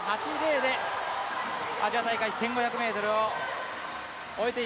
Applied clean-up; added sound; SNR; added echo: none; none; none; none.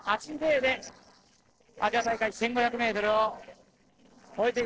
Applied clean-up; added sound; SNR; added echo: neural separator model SepFormer DNS4.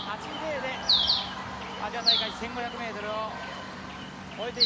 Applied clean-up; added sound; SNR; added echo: none; Bird; -4 dB; none.